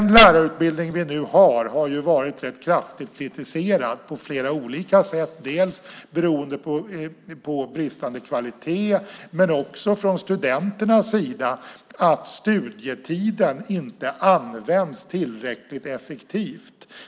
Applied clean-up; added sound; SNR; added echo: none; none; none; none.